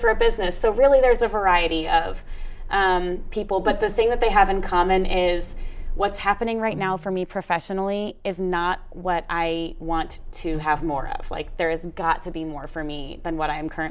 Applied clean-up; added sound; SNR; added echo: none; Piano; 17 dB; none.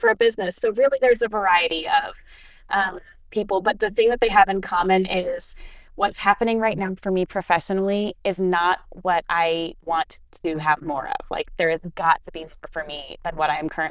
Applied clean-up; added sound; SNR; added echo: neural diffusion model UNIVERSE++.